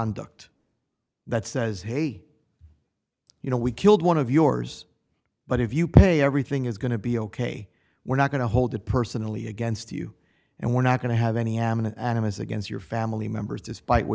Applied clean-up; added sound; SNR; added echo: none; none; none; none.